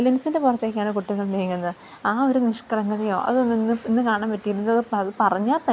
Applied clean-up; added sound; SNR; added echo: none; none; none; none.